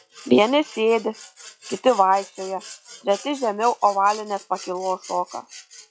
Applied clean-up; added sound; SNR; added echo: classical method log-MMSE.